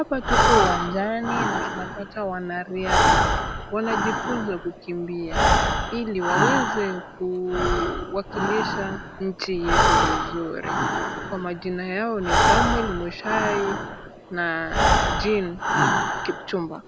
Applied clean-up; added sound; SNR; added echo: none; Breathing; -4 dB; none.